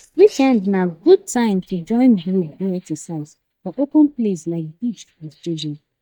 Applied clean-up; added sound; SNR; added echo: neural mask model DeepFilterNet 3.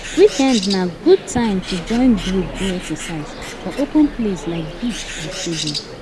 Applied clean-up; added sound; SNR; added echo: none; Bird; 9 dB; none.